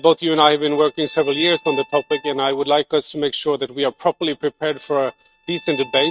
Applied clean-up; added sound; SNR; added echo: neural mask model RNNoise.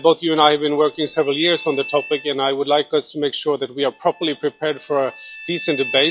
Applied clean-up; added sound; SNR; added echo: classical method log-MMSE.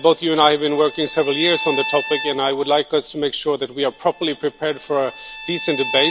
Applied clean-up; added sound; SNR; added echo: none; Bowed string instrument; 11 dB; none.